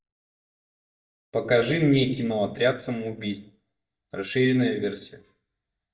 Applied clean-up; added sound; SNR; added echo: neural mask model DeepFilterNet 3.